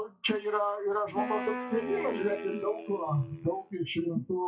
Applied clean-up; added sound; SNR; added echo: classical method WPE with log-MMSE.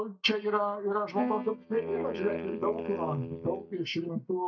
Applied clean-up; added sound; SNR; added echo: neural mask model DeepFilterNet 3.